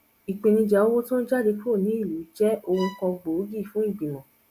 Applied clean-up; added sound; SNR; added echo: none; Bowed string instrument; 16 dB; none.